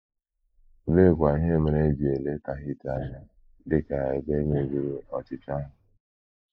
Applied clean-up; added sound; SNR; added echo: neural mask model Resemble Enhance denoiser.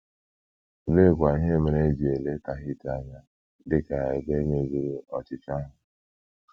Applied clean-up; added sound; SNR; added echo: none; none; none; none.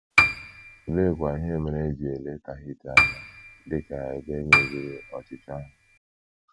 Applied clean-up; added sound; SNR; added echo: none; Piano; -5 dB; none.